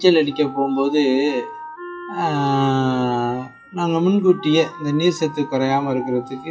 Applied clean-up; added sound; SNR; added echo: classical method WPE with log-MMSE.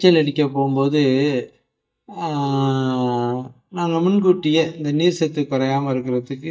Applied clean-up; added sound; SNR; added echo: neural mask model DeepFilterNet 3.